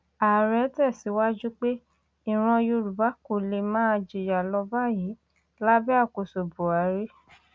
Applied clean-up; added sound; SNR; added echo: none; none; none; none.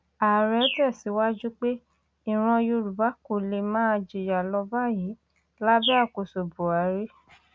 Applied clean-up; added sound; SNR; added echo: none; Bird; 10 dB; none.